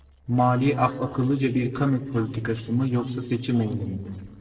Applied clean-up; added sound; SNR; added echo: neural separator model SepFormer DNS4.